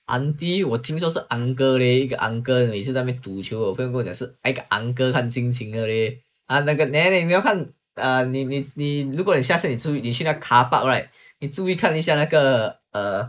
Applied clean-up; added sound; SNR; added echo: neural mask model Resemble Enhance denoiser.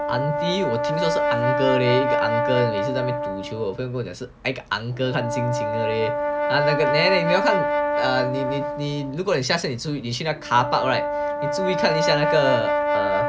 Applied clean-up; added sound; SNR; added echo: none; Brass instrument; -1 dB; none.